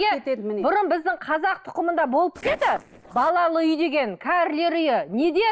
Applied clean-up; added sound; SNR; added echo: neural separator model SepFormer DNS4.